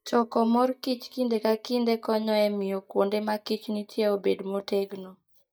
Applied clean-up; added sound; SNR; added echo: neural mask model DeepFilterNet 3.